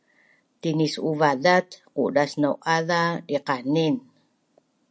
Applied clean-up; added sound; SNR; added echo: none; none; none; none.